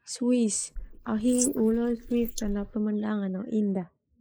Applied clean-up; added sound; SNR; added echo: neural mask model Resemble Enhance denoiser.